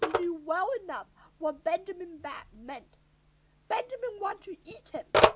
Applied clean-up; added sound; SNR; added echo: none; Telephone; -2 dB; none.